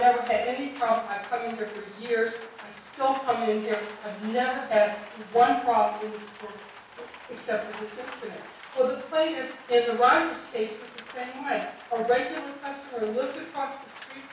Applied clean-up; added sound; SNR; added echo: none; Rain; 18 dB; reverberation time 0.6 s.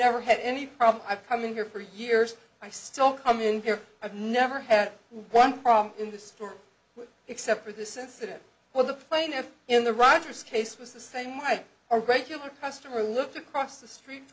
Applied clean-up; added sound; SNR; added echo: none; none; none; none.